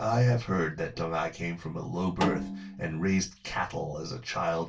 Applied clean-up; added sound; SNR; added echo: none; Snare drum; 7 dB; reverberation time 0.2 s.